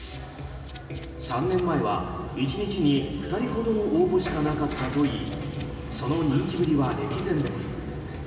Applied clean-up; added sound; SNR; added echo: none; Rattle (instrument); 9 dB; reverberation time 2.6 s.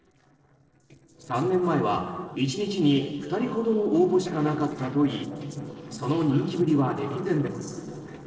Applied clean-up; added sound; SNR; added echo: neural separator model SepFormer DNS4.